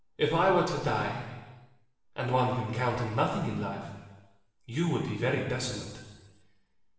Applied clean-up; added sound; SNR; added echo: none; none; none; reverberation time 1.3 s.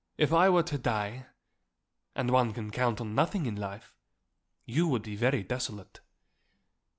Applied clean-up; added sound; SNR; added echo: none; none; none; none.